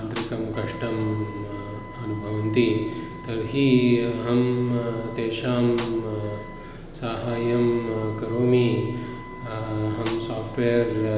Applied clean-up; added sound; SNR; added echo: none; Wind instrument, woodwind instrument + Snare drum; 18 dB; none.